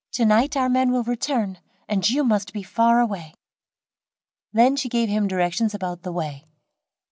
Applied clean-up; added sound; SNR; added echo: none; none; none; none.